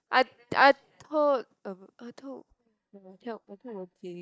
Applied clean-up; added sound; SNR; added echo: neural mask model DeepFilterNet 3.